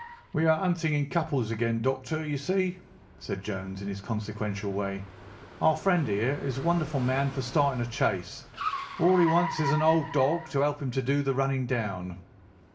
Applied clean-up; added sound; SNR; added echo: none; Car; 13 dB; reverberation time 0.5 s.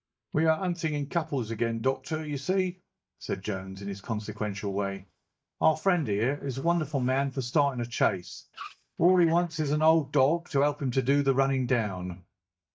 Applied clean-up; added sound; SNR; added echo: neural mask model DeepFilterNet 3.